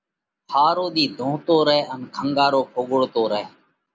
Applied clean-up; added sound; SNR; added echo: none; none; none; none.